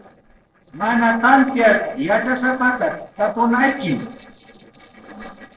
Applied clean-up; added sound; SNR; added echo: neural separator model SepFormer DNS4.